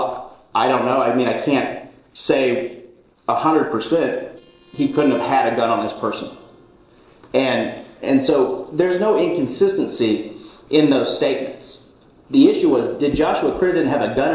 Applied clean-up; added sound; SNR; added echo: neural separator model SepFormer DNS4.